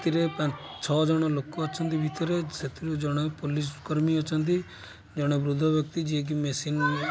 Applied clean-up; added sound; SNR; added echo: none; none; none; none.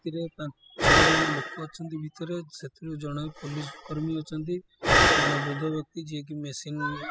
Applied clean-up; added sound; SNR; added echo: classical method spectral subtraction.